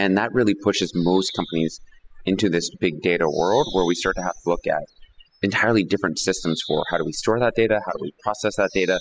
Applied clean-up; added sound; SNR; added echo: classical method spectral subtraction.